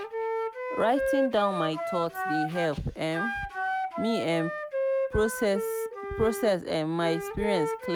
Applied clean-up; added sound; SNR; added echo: none; Wind instrument, woodwind instrument; 2 dB; none.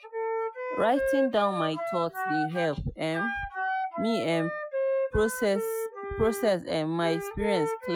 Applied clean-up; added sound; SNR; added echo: classical method Wiener filter.